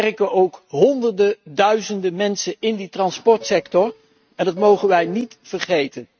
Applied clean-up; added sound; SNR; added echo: neural mask model RNNoise.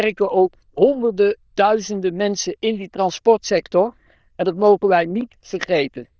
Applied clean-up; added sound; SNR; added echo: neural diffusion model UNIVERSE++.